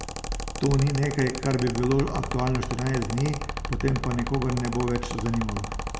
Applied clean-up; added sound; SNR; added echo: none; Mechanical fan; 6 dB; none.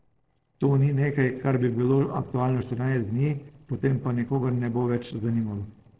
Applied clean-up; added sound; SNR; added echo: neural separator model SepFormer DNS4.